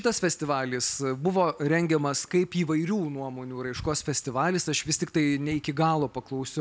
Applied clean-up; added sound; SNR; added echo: none; none; none; none.